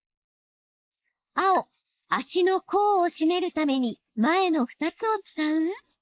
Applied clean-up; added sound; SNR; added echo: neural mask model Resemble Enhance denoiser.